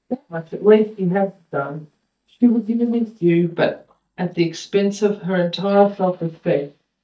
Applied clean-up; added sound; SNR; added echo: neural mask model DeepFilterNet 3.